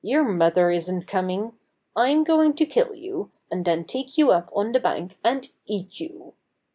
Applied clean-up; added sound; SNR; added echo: none; none; none; none.